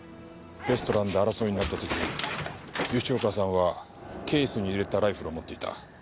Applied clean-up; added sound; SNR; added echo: none; none; none; none.